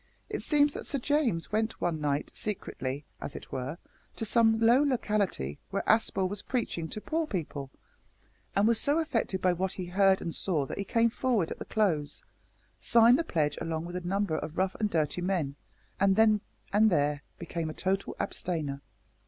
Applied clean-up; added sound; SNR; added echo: none; none; none; none.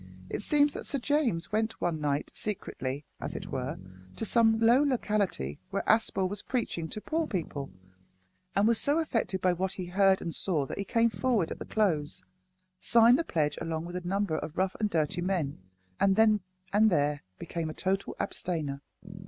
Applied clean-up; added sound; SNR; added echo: neural mask model RNNoise.